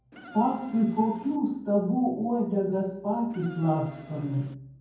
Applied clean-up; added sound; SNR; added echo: none; Insect; 19 dB; reverberation time 0.9 s.